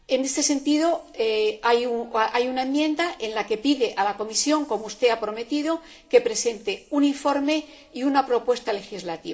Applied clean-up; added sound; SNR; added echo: none; none; none; reverberation time 0.8 s.